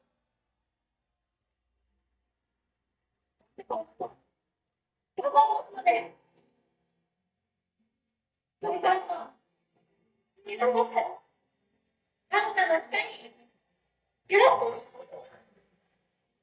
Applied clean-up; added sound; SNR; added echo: neural mask model DeepFilterNet 3.